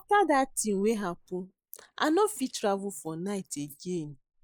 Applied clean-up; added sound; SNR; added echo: neural mask model Resemble Enhance denoiser.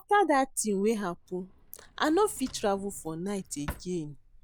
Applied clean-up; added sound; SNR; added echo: none; Drawer open or close; 18 dB; none.